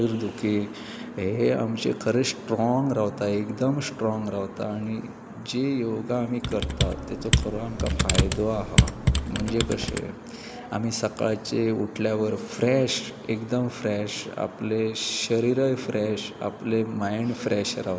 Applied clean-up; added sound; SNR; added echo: none; Computer keyboard; -1 dB; none.